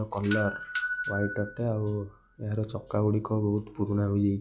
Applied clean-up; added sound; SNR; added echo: classical method log-MMSE.